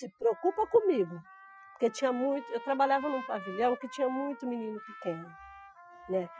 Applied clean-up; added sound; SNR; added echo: classical method Wiener filter.